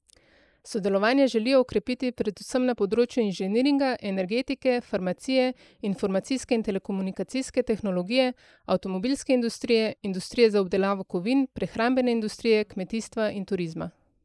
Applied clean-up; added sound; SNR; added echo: neural mask model Resemble Enhance denoiser.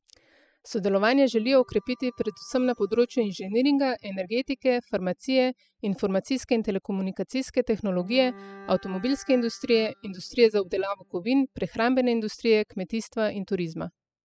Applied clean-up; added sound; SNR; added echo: classical method spectral subtraction.